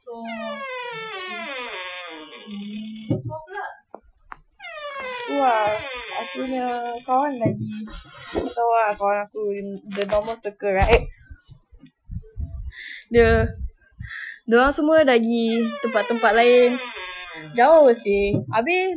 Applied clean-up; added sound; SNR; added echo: classical method Wiener filter.